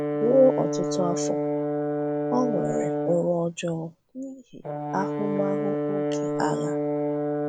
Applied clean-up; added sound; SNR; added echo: none; Brass instrument; 0 dB; none.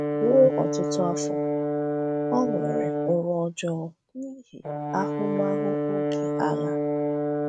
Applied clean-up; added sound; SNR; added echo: neural mask model RNNoise.